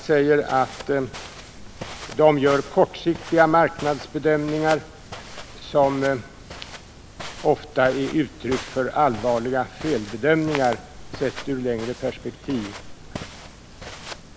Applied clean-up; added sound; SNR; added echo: none; Walk, footsteps; 14 dB; none.